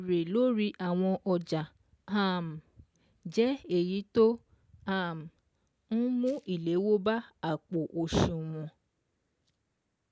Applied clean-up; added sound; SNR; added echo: none; none; none; none.